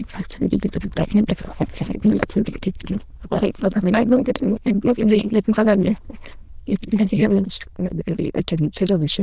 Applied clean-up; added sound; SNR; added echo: neural diffusion model UNIVERSE++.